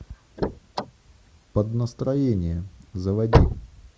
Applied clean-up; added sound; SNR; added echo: none; Slam / Car; 0 dB; none.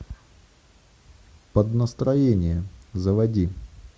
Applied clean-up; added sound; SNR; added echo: none; none; none; none.